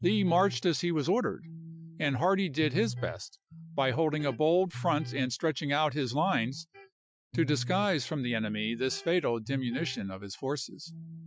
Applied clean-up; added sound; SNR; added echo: classical method Wiener filter.